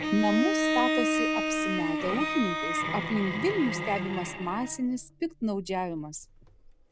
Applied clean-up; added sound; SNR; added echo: none; Bowed string instrument; 0 dB; none.